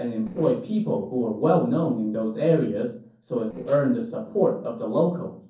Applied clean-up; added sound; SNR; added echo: neural separator model SepFormer DNS4.